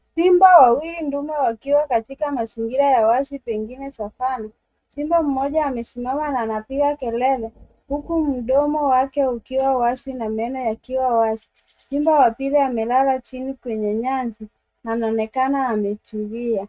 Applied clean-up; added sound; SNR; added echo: neural mask model RNNoise.